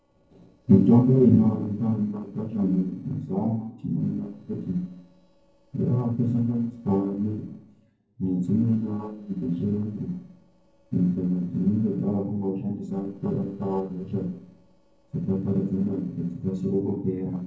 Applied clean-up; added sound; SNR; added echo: neural separator model SepFormer DNS4.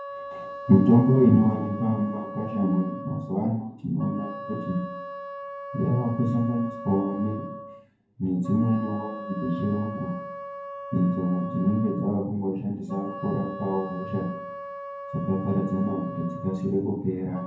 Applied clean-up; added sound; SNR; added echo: none; Wind instrument, woodwind instrument; 12 dB; reverberation time 0.9 s.